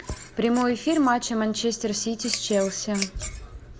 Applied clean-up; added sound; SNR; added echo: none; Scissors; 14 dB; none.